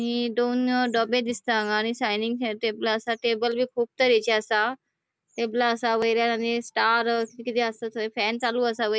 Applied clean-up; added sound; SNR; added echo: none; none; none; none.